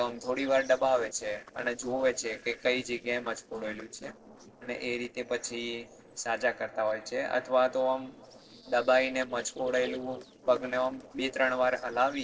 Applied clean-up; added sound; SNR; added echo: neural separator model SepFormer DNS4.